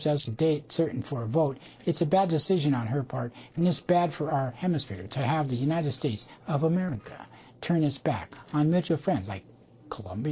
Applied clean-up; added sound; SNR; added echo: neural separator model SepFormer DNS4.